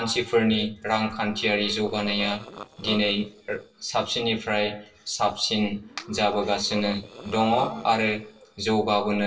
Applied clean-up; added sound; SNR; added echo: neural separator model SepFormer DNS4.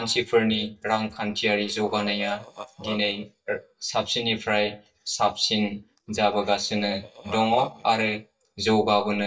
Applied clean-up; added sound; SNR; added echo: neural mask model DeepFilterNet 3.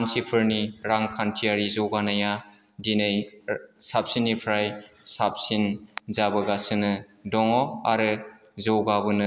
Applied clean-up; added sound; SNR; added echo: none; none; none; none.